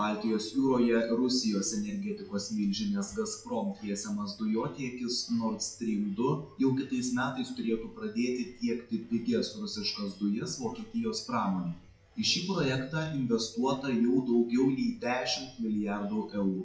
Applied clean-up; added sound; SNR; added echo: classical method WPE with log-MMSE.